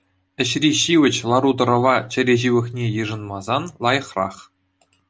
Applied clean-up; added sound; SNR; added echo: none; none; none; none.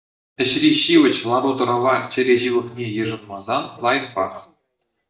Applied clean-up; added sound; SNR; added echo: neural mask model DeepFilterNet 3.